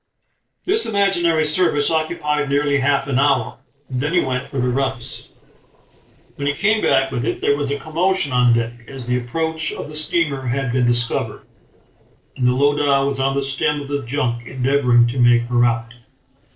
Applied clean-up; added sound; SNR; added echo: neural separator model SepFormer DNS4.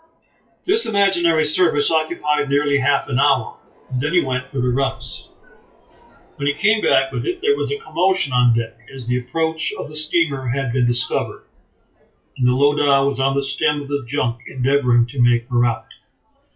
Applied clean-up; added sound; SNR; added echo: classical method WPE with log-MMSE.